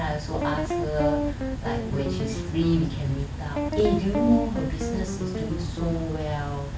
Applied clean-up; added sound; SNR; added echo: none; Guitar; 3 dB; none.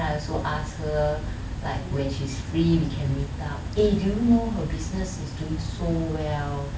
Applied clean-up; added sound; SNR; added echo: none; none; none; none.